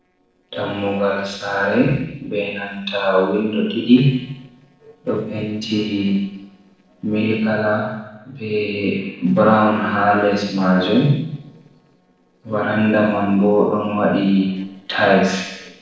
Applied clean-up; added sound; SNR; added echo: neural separator model SepFormer DNS4.